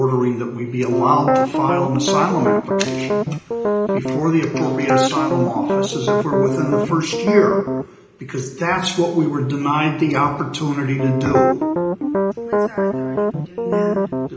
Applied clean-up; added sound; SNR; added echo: none; Piano; -1 dB; reverberation time 0.9 s.